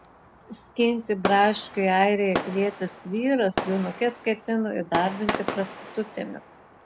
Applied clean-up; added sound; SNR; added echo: none; Fireworks; 9 dB; none.